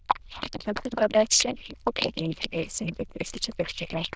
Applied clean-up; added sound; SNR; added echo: neural diffusion model UNIVERSE++.